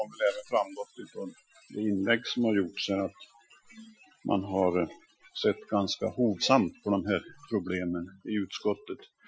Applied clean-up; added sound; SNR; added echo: classical method Wiener filter.